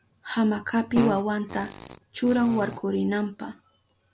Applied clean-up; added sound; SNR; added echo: none; Fart; 10 dB; none.